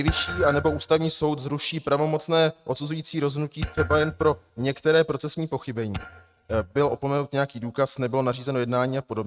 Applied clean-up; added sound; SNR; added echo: neural mask model RNNoise.